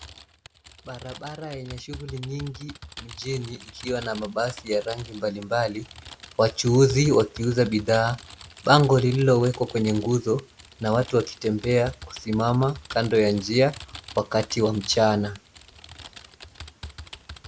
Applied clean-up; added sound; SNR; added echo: none; Typing; 19 dB; none.